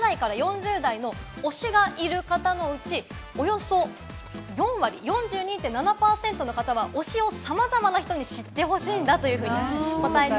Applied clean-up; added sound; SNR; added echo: none; none; none; none.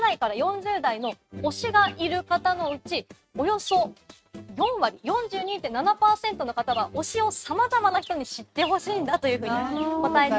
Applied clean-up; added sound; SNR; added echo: neural mask model RNNoise.